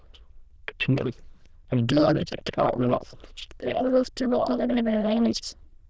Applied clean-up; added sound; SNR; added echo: neural diffusion model UNIVERSE++.